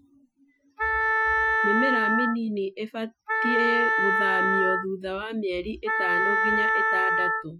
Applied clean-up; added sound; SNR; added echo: classical method Wiener filter.